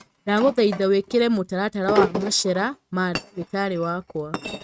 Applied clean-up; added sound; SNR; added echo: neural mask model RNNoise.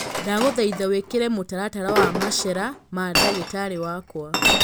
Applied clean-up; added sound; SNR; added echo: none; Chink, clink; 1 dB; none.